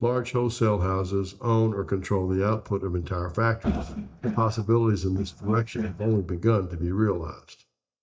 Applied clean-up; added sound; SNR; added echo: neural mask model DeepFilterNet 3.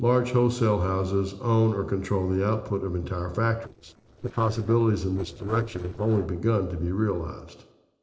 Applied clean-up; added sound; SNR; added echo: neural separator model SepFormer DNS4.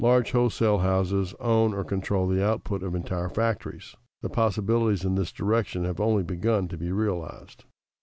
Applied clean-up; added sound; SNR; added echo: none; none; none; none.